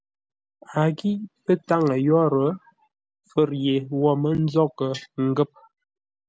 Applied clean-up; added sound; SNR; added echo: none; none; none; none.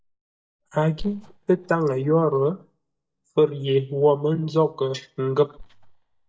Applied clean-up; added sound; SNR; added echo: neural mask model DeepFilterNet 3.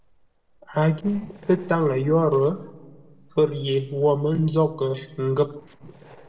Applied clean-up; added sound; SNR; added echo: neural separator model SepFormer DNS4.